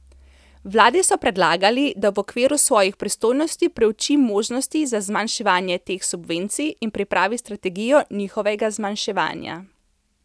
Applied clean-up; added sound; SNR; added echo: none; none; none; none.